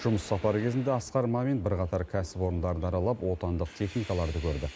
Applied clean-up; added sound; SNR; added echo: none; none; none; none.